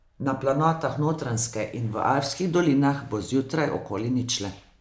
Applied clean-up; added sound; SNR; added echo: none; none; none; none.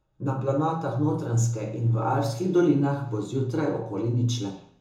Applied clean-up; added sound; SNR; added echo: none; none; none; reverberation time 0.6 s.